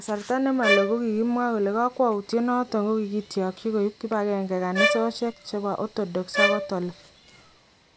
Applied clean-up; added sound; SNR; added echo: none; Bowed string instrument; 2 dB; none.